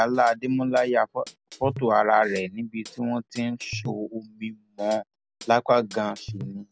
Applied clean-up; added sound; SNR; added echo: none; Hi-hat; 17 dB; none.